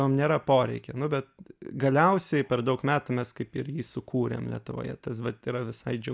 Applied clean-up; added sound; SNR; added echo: none; none; none; none.